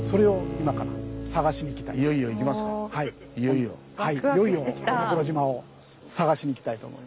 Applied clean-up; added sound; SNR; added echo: none; Bowed string instrument; 16 dB; none.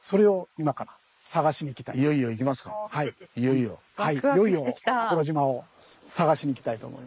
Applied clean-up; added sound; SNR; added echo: neural mask model Resemble Enhance denoiser.